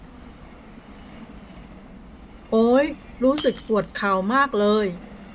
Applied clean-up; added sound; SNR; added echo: none; Shatter + Subway, metro, underground; 17 dB; none.